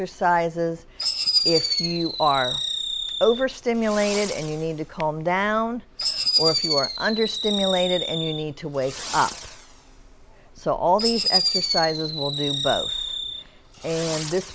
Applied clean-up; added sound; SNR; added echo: none; Fireworks; 3 dB; none.